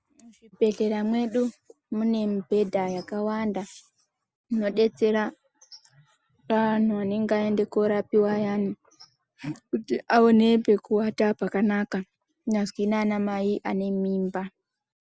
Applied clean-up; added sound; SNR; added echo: none; none; none; none.